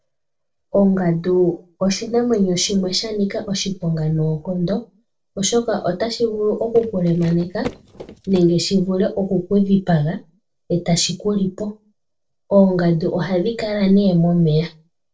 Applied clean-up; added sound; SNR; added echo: neural separator model SepFormer DNS4.